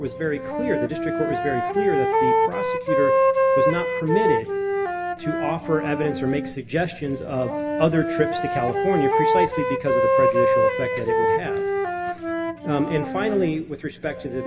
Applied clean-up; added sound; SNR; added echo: none; Wind instrument, woodwind instrument; -3 dB; reverberation time 2.0 s.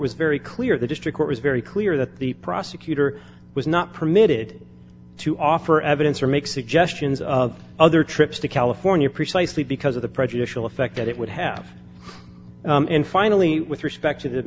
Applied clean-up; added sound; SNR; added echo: none; none; none; none.